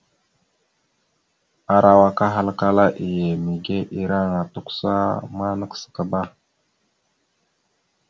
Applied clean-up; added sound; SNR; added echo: none; none; none; none.